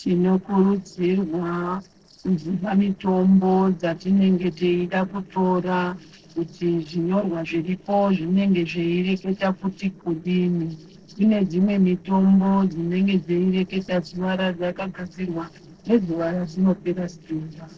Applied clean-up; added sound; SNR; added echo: neural separator model SepFormer DNS4.